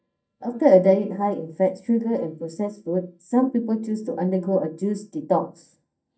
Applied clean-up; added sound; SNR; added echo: neural mask model DeepFilterNet 3.